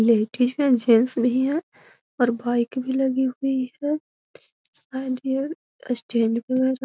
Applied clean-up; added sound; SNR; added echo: none; none; none; none.